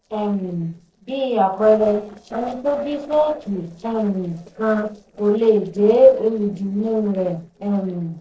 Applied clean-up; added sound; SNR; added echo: neural separator model SepFormer DNS4.